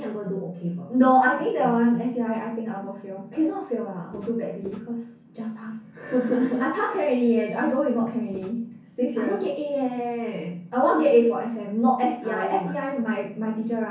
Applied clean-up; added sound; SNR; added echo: none; Walk, footsteps; 18 dB; reverberation time 0.5 s.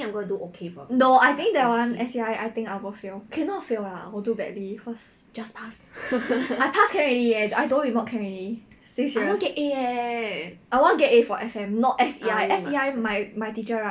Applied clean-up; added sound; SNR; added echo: none; none; none; none.